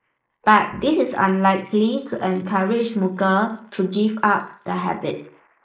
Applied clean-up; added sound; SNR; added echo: neural mask model Resemble Enhance denoiser.